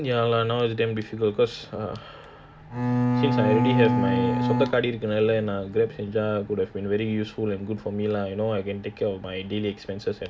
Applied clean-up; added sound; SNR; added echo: none; Bowed string instrument; -3 dB; none.